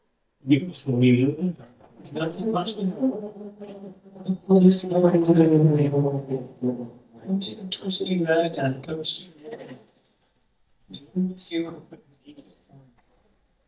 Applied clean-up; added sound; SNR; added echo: neural mask model DeepFilterNet 3.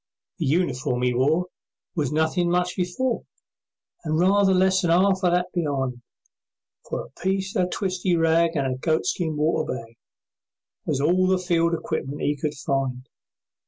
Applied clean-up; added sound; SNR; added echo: none; none; none; none.